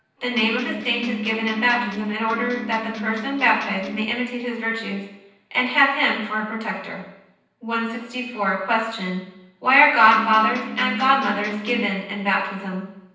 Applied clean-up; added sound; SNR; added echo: neural separator model SepFormer DNS4.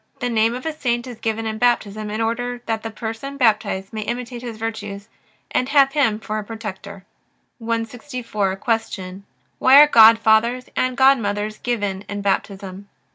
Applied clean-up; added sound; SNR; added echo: none; none; none; none.